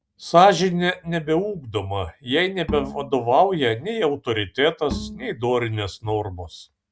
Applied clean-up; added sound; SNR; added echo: none; Bowed string instrument; 13 dB; none.